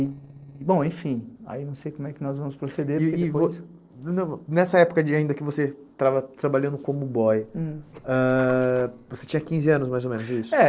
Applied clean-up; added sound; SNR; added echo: neural separator model SepFormer DNS4.